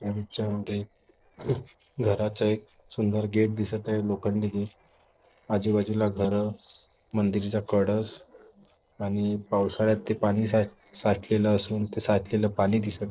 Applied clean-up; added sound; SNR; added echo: neural separator model SepFormer DNS4.